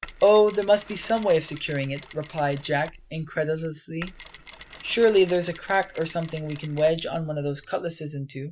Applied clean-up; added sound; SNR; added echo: none; Mechanisms; 18 dB; none.